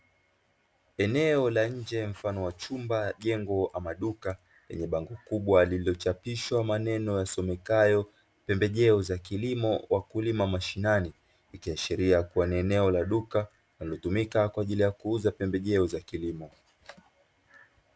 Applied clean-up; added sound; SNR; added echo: none; none; none; none.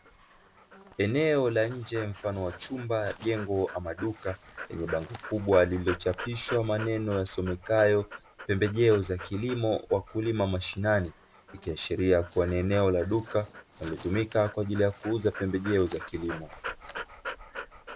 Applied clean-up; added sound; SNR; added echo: none; Dog; 15 dB; none.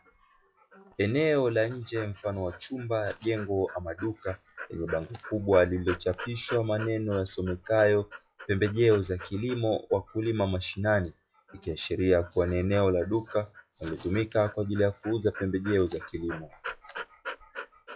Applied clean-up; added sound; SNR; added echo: classical method log-MMSE.